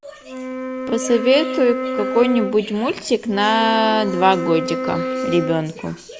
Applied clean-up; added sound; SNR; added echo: none; Wind instrument, woodwind instrument; 6 dB; none.